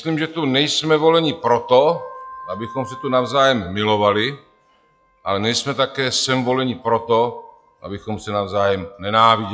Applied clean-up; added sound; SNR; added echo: classical method log-MMSE.